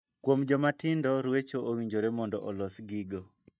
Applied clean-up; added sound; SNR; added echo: neural mask model DeepFilterNet 3.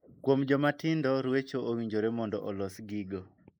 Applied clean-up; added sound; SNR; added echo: neural mask model Resemble Enhance denoiser.